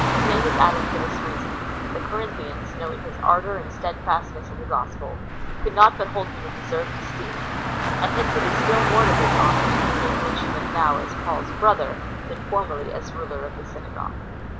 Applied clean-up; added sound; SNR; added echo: none; Car; 0 dB; none.